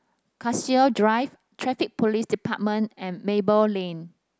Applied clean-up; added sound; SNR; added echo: none; none; none; none.